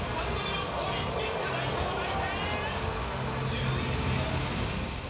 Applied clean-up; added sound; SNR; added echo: none; Motorcycle / Engine; 6 dB; reverberation time 0.6 s.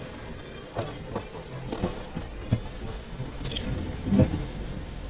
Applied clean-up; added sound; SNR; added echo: neural mask model DeepFilterNet 3.